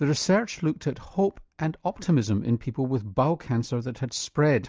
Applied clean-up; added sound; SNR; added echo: none; none; none; none.